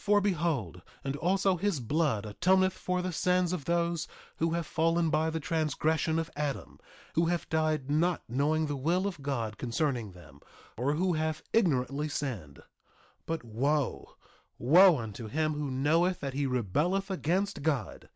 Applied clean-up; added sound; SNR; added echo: none; none; none; none.